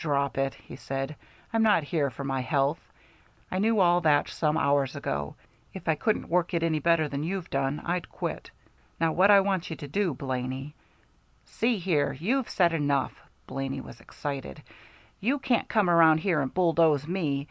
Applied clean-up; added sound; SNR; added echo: none; none; none; none.